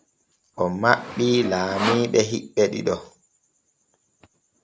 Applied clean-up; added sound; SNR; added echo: none; Sawing; 7 dB; none.